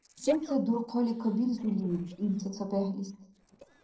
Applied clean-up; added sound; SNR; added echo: neural separator model SepFormer DNS4.